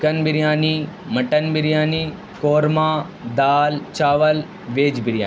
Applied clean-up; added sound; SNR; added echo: none; none; none; none.